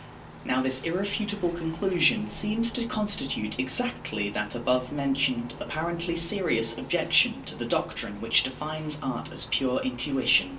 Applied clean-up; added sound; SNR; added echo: none; Cricket; 15 dB; reverberation time 0.3 s.